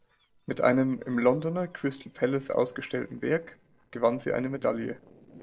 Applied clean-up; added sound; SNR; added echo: neural separator model SepFormer DNS4.